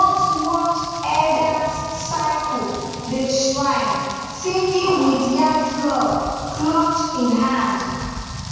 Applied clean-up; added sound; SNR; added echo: none; Rain; 13 dB; reverberation time 2.1 s.